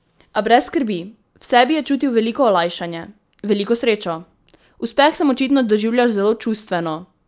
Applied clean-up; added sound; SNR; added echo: none; none; none; none.